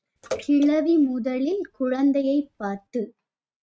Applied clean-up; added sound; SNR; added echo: neural mask model RNNoise.